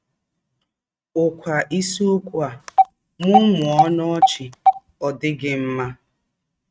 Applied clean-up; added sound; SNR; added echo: neural mask model RNNoise.